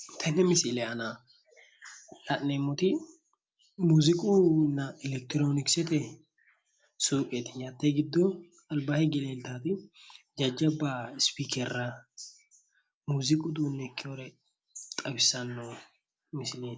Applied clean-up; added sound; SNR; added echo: none; none; none; none.